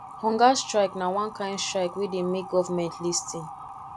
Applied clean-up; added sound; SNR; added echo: none; Motor vehicle (road) / Siren; 14 dB; none.